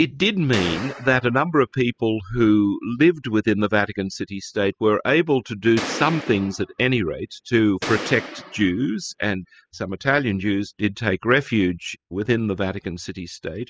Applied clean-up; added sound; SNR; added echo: classical method spectral subtraction.